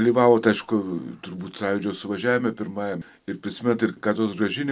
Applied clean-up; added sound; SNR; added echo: none; none; none; none.